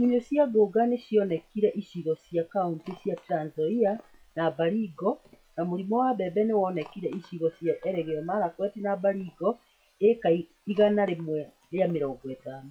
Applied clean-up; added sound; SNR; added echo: classical method log-MMSE.